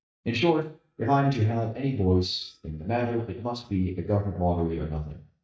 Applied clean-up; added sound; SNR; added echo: neural mask model DeepFilterNet 3.